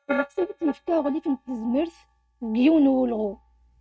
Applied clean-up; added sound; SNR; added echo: neural mask model RNNoise.